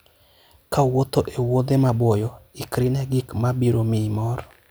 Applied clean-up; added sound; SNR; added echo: none; none; none; none.